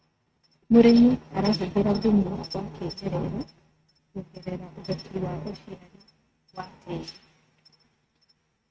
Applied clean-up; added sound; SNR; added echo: neural mask model RNNoise.